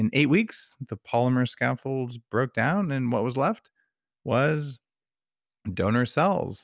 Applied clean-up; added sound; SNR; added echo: none; none; none; none.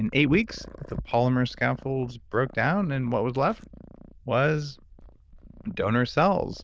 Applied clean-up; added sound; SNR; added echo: neural diffusion model UNIVERSE++.